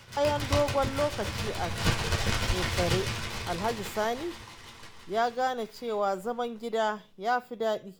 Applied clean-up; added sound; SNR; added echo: none; Bird; 2 dB; none.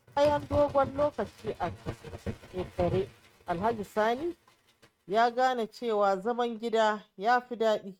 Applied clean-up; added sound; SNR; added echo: neural mask model RNNoise.